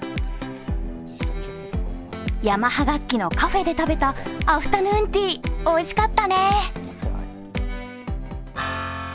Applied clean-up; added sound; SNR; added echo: none; none; none; none.